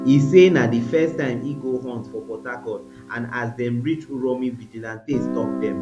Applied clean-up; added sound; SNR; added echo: none; Guitar; 11 dB; none.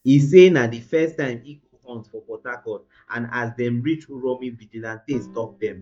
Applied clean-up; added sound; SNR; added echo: neural mask model DeepFilterNet 3.